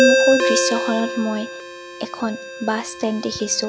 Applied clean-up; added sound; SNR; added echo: none; Ringtone; -1 dB; none.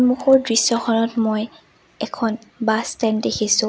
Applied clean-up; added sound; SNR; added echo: none; none; none; none.